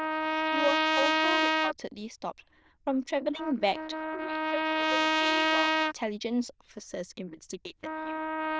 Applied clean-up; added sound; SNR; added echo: neural diffusion model UNIVERSE++.